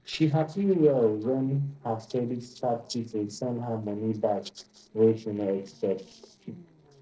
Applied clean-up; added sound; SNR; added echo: neural separator model SepFormer DNS4.